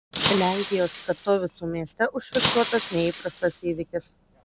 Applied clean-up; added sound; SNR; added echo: none; Shatter; 6 dB; none.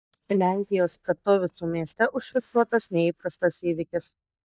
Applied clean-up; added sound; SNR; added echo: neural mask model DeepFilterNet 3.